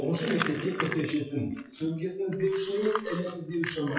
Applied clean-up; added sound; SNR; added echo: classical method WPE with log-MMSE.